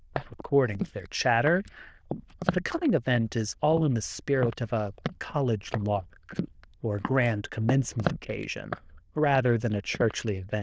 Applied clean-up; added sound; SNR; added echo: neural diffusion model UNIVERSE++.